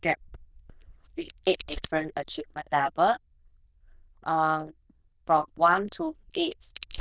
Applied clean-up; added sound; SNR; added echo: neural diffusion model UNIVERSE++.